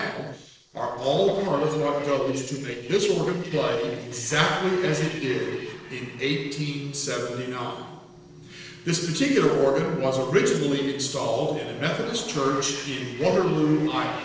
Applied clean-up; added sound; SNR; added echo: neural separator model SepFormer DNS4.